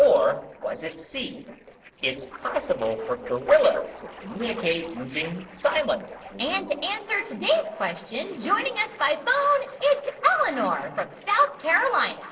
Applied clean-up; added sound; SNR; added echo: neural separator model SepFormer DNS4.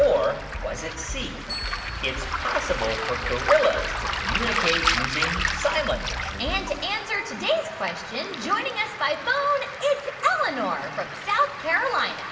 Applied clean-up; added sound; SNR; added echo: none; Waves, surf; 5 dB; reverberation time 1.1 s.